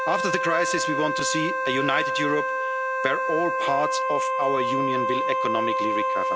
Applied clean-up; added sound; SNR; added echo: none; Wind instrument, woodwind instrument; -3 dB; none.